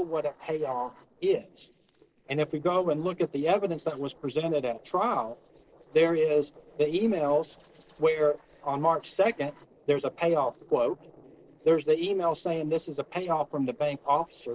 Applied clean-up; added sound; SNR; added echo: neural separator model SepFormer DNS4.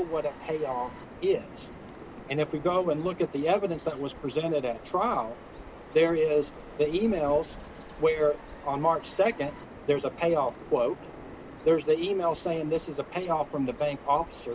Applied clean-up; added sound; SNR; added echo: none; Bird vocalization, bird call, bird song; 16 dB; none.